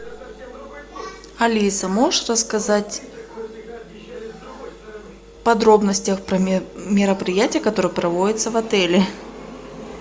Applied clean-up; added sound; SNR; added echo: none; none; none; none.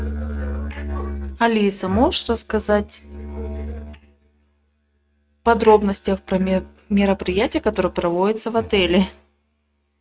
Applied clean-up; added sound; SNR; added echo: neural mask model RNNoise.